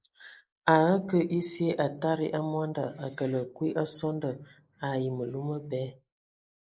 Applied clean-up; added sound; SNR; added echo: neural mask model Resemble Enhance denoiser.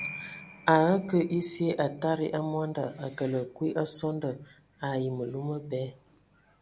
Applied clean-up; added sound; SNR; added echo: none; Piano; 19 dB; none.